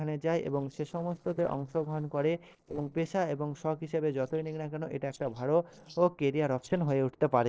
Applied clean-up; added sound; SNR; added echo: neural separator model SepFormer DNS4.